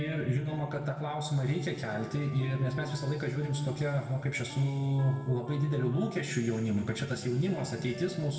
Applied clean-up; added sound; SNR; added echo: none; Wind instrument, woodwind instrument; 19 dB; reverberation time 2.0 s.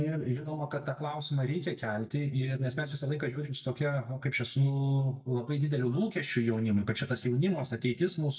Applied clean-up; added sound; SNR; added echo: neural mask model DeepFilterNet 3.